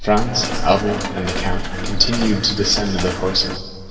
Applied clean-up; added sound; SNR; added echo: none; Mechanisms; 9 dB; reverberation time 2.6 s.